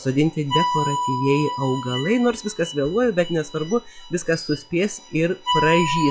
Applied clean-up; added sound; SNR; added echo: classical method log-MMSE.